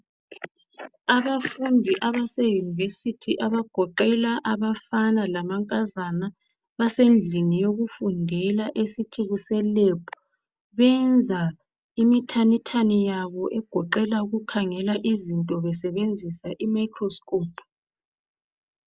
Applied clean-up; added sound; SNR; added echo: none; none; none; none.